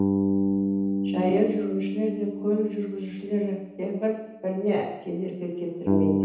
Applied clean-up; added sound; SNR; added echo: none; Bass guitar; 0 dB; reverberation time 0.9 s.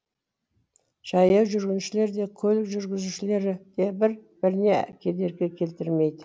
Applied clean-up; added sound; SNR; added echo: none; none; none; none.